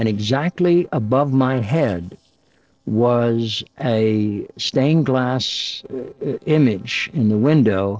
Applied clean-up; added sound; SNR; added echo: neural separator model SepFormer DNS4.